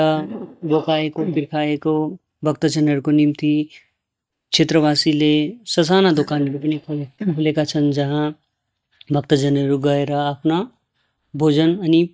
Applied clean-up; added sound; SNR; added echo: neural mask model DeepFilterNet 3.